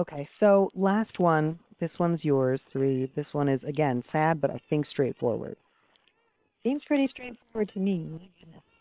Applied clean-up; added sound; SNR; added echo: neural separator model SepFormer WHAM!.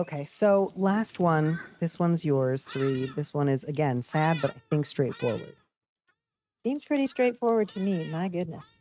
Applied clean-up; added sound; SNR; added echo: neural mask model RNNoise.